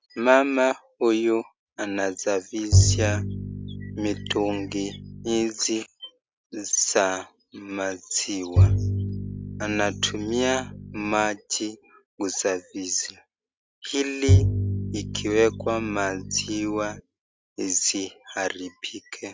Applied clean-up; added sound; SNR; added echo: none; Bowed string instrument; -2 dB; none.